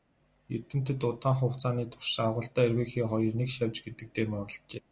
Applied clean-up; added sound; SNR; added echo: none; none; none; none.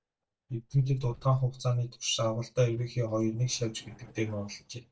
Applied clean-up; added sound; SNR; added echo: neural mask model DeepFilterNet 3.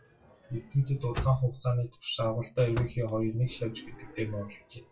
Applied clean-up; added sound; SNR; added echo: classical method WPE with log-MMSE.